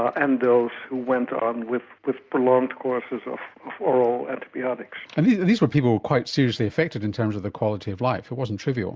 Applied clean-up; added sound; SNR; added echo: none; none; none; none.